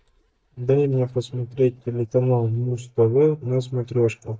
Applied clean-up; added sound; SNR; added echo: neural mask model DeepFilterNet 3.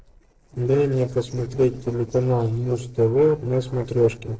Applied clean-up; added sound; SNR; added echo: neural separator model SepFormer DNS4.